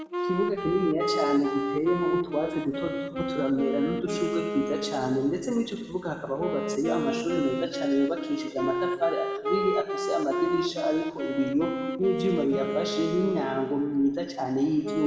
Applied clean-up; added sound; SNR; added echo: none; Wind instrument, woodwind instrument; 3 dB; reverberation time 1.4 s.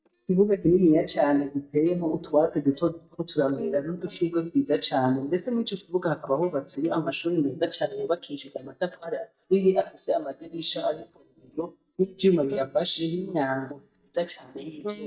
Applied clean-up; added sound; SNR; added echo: neural mask model DeepFilterNet 3.